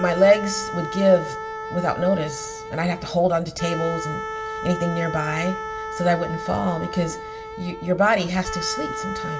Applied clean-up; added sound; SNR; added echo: none; Wind instrument, woodwind instrument; 8 dB; reverberation time 0.7 s.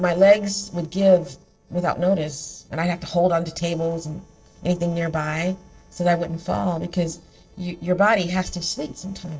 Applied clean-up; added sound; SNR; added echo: neural separator model SepFormer DNS4.